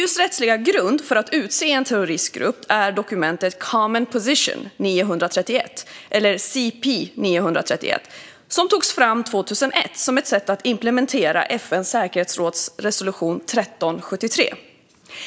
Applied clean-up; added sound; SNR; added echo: none; none; none; none.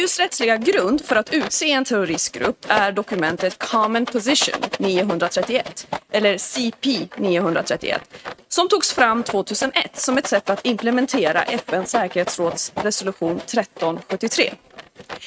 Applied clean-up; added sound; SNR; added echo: neural mask model RNNoise.